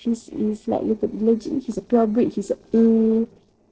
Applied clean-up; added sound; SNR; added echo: neural separator model SepFormer DNS4.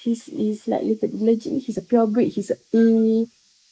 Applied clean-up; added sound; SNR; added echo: neural mask model Resemble Enhance denoiser.